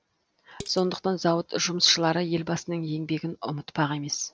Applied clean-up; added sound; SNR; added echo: neural separator model SepFormer DNS4.